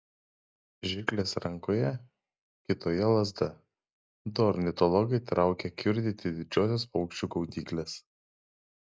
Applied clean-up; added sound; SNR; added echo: none; none; none; none.